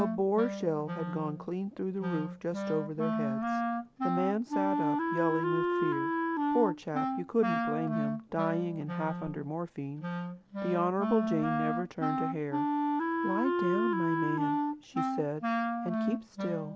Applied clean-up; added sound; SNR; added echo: none; Wind instrument, woodwind instrument; -1 dB; none.